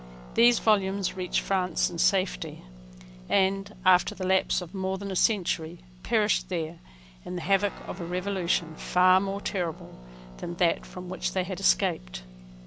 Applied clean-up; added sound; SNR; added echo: none; Guitar; 17 dB; none.